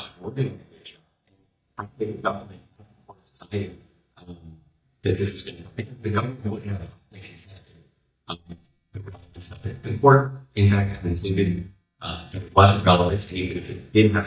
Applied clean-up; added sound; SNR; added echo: neural mask model DeepFilterNet 3.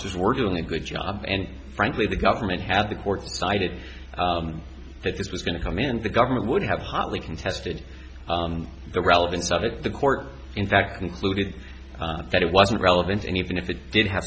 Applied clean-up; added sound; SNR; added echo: none; none; none; none.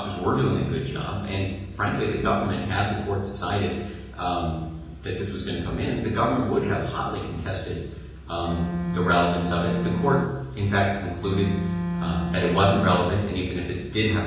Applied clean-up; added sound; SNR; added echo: none; Bowed string instrument; 2 dB; reverberation time 1.0 s.